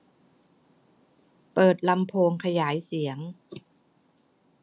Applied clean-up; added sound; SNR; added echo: none; none; none; none.